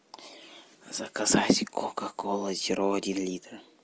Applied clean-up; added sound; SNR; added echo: none; none; none; none.